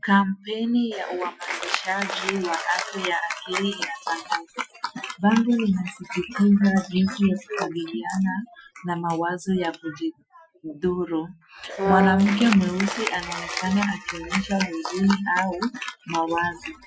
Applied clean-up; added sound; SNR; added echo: classical method Wiener filter.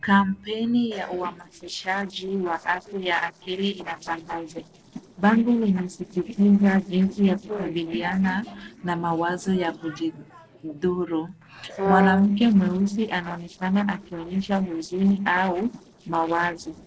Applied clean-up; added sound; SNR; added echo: neural separator model SepFormer DNS4.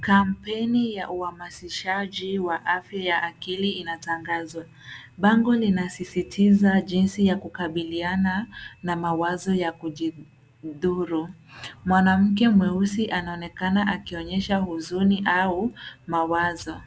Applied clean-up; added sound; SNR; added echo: none; none; none; none.